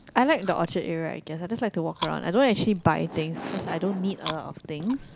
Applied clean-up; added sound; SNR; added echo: none; Chewing, mastication; 17 dB; none.